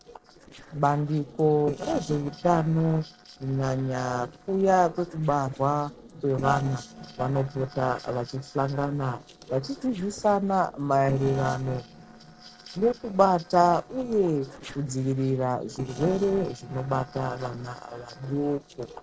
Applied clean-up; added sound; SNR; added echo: neural separator model SepFormer DNS4.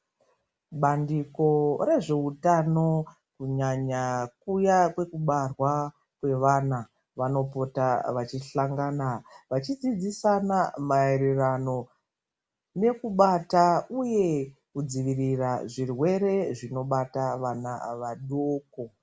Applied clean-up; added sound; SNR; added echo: none; none; none; none.